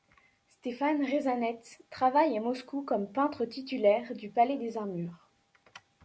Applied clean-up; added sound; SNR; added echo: none; none; none; none.